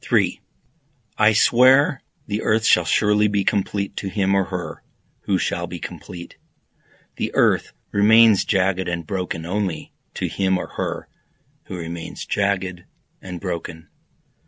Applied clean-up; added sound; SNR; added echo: none; none; none; none.